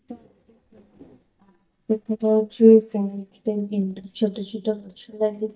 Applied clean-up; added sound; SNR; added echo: neural mask model DeepFilterNet 3.